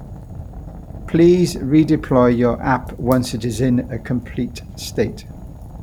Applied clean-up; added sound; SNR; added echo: none; Fire; 14 dB; none.